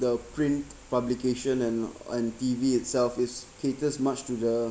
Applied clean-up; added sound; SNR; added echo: none; none; none; none.